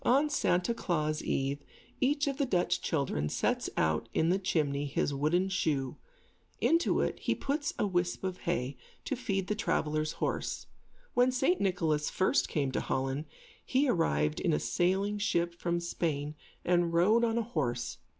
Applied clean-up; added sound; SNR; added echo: none; none; none; none.